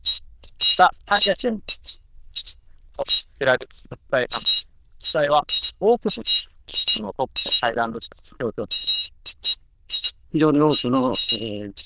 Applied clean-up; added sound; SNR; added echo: neural diffusion model UNIVERSE++.